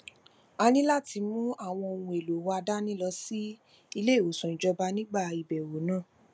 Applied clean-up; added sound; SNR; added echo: none; none; none; none.